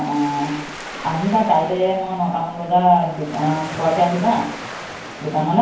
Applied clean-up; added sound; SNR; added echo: none; Waves, surf; 14 dB; reverberation time 0.9 s.